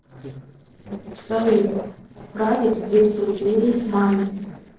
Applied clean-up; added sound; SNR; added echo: neural separator model SepFormer DNS4.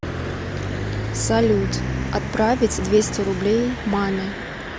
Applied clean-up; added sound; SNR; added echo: none; none; none; none.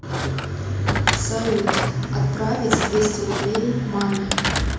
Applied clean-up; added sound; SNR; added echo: none; Thump, thud; 3 dB; reverberation time 0.9 s.